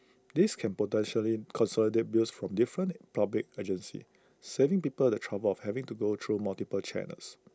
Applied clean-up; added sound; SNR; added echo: none; none; none; none.